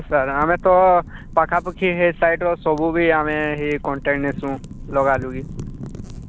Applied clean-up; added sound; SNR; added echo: none; Wind / Fire; 14 dB; none.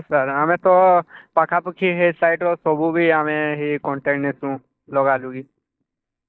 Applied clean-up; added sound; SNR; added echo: neural mask model DeepFilterNet 3.